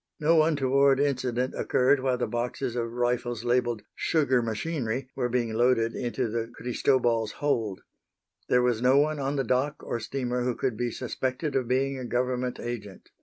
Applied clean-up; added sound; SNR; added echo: none; none; none; none.